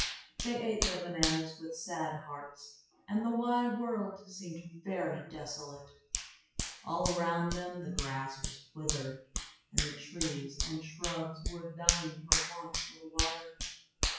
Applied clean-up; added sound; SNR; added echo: classical method WPE with log-MMSE.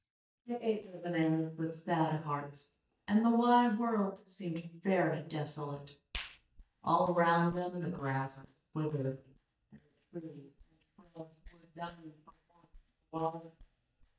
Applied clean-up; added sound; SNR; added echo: neural mask model DeepFilterNet 3.